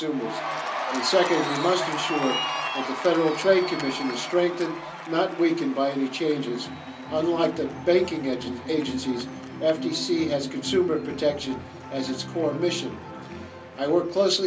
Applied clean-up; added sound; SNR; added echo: none; Cheering; 8 dB; reverberation time 0.3 s.